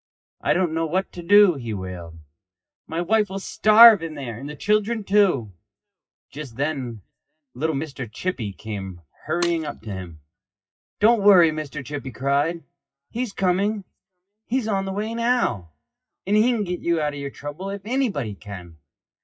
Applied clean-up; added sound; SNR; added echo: classical method WPE with log-MMSE.